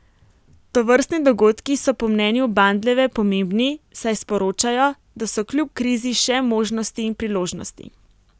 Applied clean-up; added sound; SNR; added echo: none; none; none; none.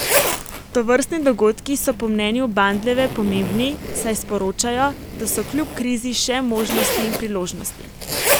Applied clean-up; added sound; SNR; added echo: none; Zipper (clothing); 5 dB; none.